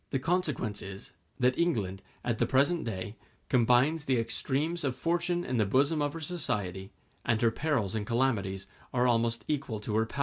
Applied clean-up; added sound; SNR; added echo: none; none; none; none.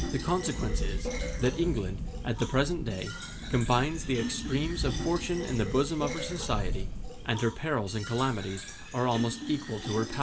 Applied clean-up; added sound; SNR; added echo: none; Thunderstorm + Fill (with liquid); 4 dB; none.